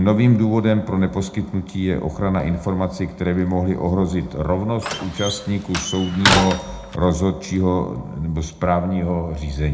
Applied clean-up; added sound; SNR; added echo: none; Slam; 3 dB; reverberation time 0.2 s.